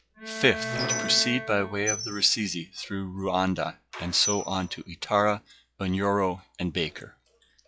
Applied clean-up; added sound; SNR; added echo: classical method log-MMSE.